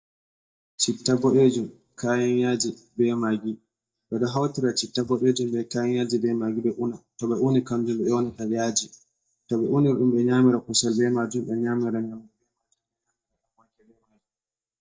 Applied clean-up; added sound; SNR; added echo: neural mask model DeepFilterNet 3.